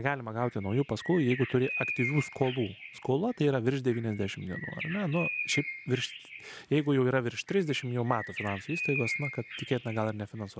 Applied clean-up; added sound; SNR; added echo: none; Bird; 9 dB; none.